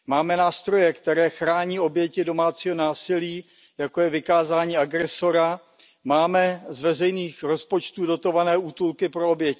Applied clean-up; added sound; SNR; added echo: none; none; none; none.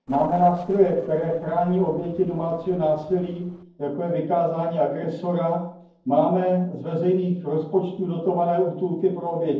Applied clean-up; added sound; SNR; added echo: neural separator model SepFormer DNS4.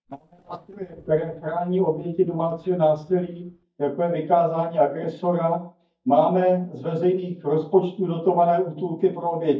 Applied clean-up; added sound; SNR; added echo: neural mask model DeepFilterNet 3.